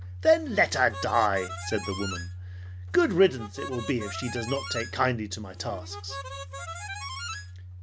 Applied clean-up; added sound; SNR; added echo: none; Harmonica; 11 dB; none.